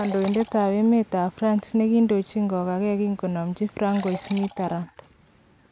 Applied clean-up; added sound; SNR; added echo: none; Liquid; 19 dB; none.